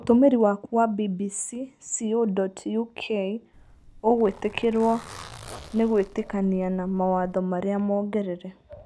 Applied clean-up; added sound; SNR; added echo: none; Zipper (clothing); 19 dB; none.